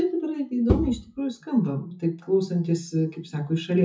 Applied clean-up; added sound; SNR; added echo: classical method WPE with log-MMSE.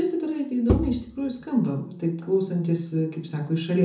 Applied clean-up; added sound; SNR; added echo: none; Bowed string instrument; 3 dB; reverberation time 0.6 s.